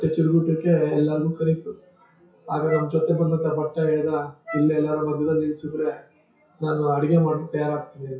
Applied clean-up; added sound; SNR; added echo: classical method WPE with log-MMSE.